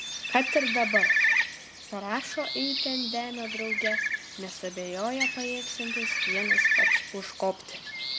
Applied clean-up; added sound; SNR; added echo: none; Bird; -4 dB; none.